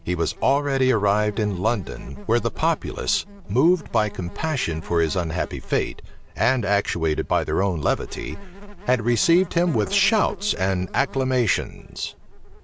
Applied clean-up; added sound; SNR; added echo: none; Insect; 14 dB; none.